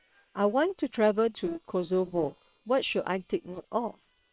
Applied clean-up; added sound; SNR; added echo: neural separator model SepFormer WHAM!.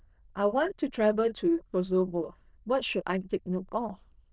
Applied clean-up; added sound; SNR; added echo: neural diffusion model UNIVERSE++.